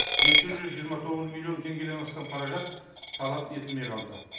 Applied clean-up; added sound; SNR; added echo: none; Coin (dropping); -4 dB; reverberation time 0.8 s.